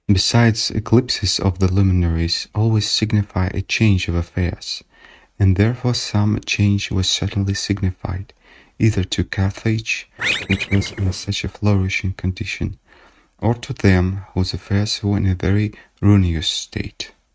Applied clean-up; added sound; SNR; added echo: neural mask model RNNoise.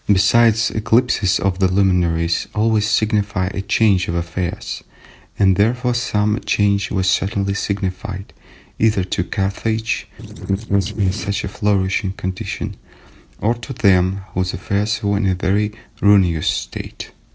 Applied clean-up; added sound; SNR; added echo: neural separator model SepFormer DNS4.